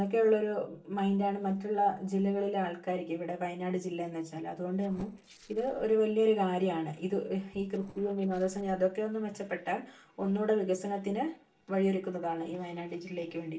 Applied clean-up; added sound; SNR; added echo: neural separator model SepFormer DNS4.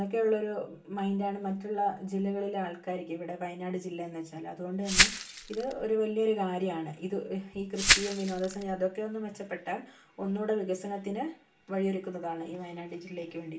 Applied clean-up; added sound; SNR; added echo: none; Glass; -4 dB; reverberation time 0.3 s.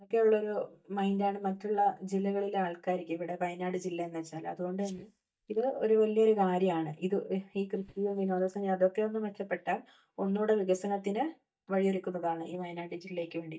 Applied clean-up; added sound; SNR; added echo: neural mask model DeepFilterNet 3.